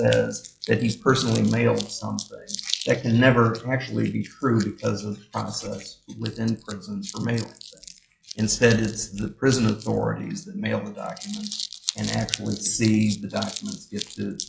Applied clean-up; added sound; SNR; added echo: classical method log-MMSE.